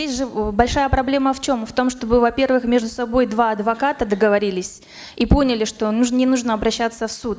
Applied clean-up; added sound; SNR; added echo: none; none; none; none.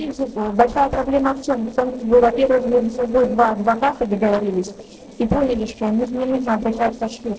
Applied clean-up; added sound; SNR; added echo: neural separator model SepFormer DNS4.